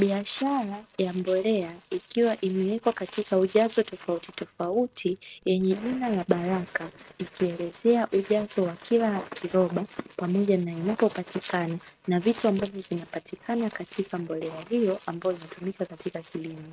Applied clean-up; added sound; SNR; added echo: neural mask model RNNoise.